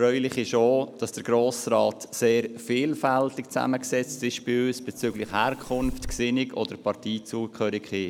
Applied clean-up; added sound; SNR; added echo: none; Fireworks; 11 dB; none.